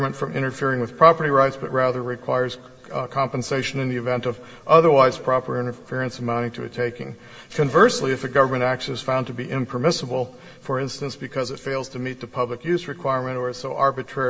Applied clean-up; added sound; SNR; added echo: none; none; none; reverberation time 2.2 s.